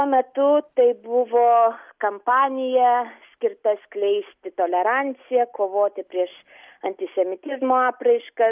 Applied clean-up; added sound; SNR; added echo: none; none; none; none.